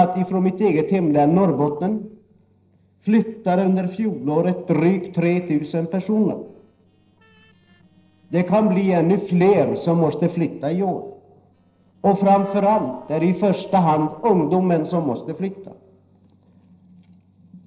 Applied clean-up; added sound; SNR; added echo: neural separator model SepFormer DNS4.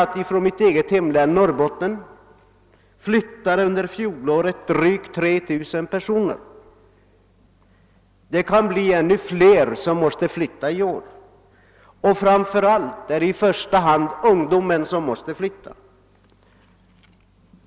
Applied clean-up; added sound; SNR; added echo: none; none; none; none.